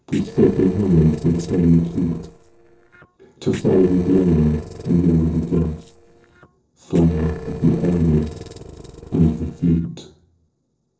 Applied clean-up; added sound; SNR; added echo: neural separator model SepFormer DNS4.